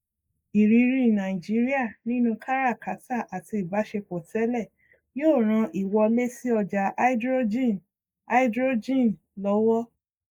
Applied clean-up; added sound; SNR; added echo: neural mask model Resemble Enhance denoiser.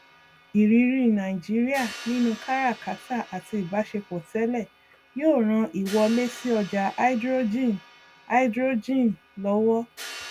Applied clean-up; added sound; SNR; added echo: none; Crash cymbal; 19 dB; none.